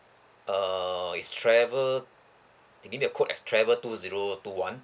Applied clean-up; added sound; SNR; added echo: none; none; none; none.